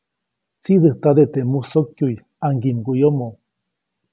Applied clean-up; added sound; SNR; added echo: none; none; none; none.